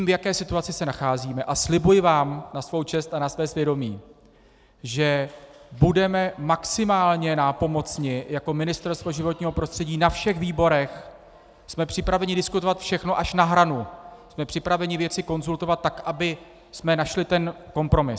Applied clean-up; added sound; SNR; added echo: none; none; none; none.